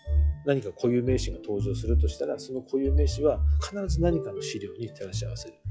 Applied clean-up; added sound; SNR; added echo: classical method log-MMSE.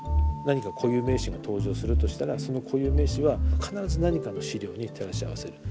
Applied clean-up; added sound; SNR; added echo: none; none; none; none.